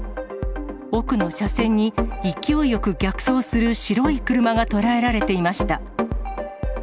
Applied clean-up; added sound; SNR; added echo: none; none; none; none.